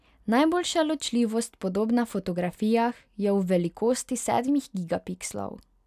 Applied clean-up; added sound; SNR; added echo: none; none; none; none.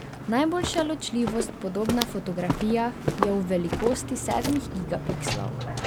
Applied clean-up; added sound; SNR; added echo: none; Walk, footsteps; 3 dB; none.